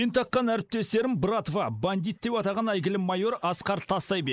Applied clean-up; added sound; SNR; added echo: neural mask model Resemble Enhance denoiser.